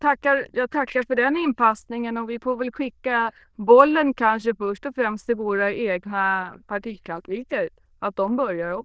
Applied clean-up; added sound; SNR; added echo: neural diffusion model UNIVERSE++.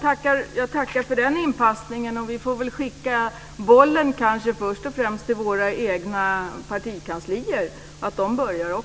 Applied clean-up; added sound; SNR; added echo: none; none; none; none.